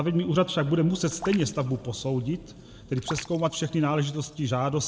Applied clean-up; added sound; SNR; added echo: none; Raindrop; 16 dB; reverberation time 0.8 s.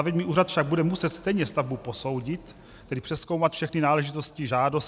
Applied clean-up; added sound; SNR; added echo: none; none; none; none.